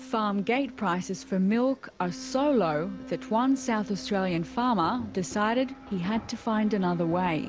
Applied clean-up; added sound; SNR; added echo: none; Wind instrument, woodwind instrument; 16 dB; none.